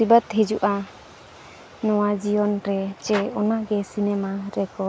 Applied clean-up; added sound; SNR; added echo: none; none; none; none.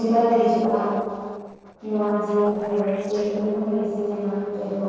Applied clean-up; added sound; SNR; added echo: neural separator model SepFormer DNS4.